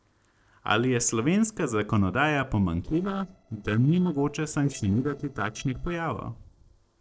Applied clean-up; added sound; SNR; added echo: neural separator model SepFormer DNS4.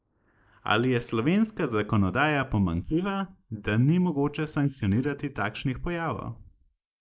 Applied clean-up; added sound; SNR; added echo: neural mask model Resemble Enhance denoiser.